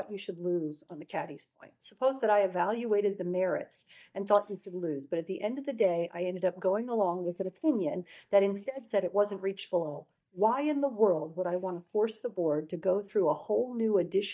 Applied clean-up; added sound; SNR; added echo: neural mask model DeepFilterNet 3.